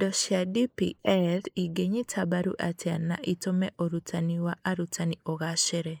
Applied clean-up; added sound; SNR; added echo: neural mask model Resemble Enhance denoiser.